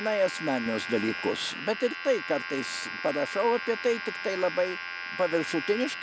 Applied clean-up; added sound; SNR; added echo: none; Domestic sounds, home sounds; 7 dB; none.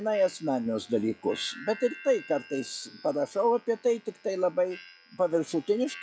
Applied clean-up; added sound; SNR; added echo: classical method log-MMSE.